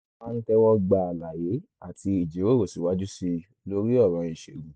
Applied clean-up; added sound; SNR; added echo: none; none; none; none.